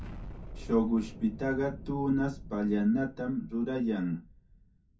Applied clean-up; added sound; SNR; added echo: none; Explosion; 14 dB; reverberation time 0.3 s.